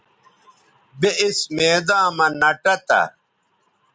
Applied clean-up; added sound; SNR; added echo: none; none; none; none.